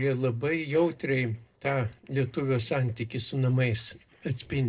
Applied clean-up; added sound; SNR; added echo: neural separator model SepFormer DNS4.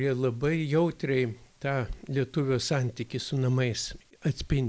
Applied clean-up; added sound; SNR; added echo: none; none; none; none.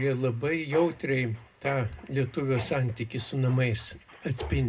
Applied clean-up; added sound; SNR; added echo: none; Mechanisms; 17 dB; reverberation time 0.2 s.